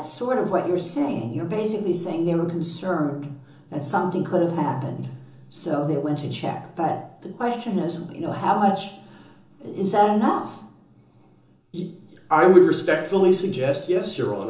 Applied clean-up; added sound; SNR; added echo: none; none; none; reverberation time 0.6 s.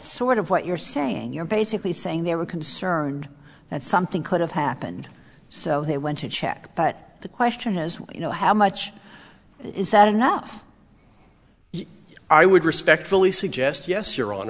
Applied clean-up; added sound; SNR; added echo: none; none; none; none.